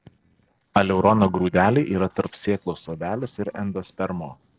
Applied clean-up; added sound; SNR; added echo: neural separator model SepFormer DNS4.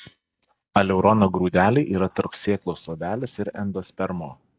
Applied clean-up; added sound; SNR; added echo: neural mask model DeepFilterNet 3.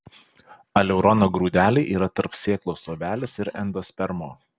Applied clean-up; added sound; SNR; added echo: none; none; none; none.